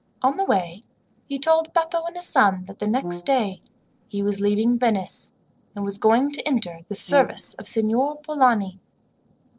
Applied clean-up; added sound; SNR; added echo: neural separator model SepFormer DNS4.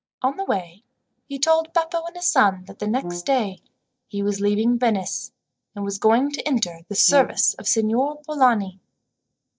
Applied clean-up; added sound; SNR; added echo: neural mask model DeepFilterNet 3.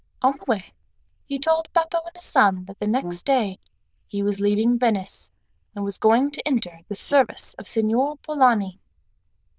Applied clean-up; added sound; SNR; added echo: neural diffusion model UNIVERSE++.